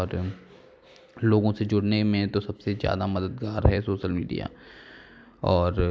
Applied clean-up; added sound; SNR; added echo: none; none; none; none.